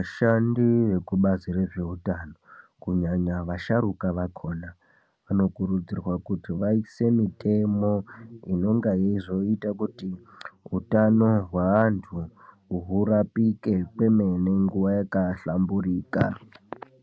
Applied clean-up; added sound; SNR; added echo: none; none; none; none.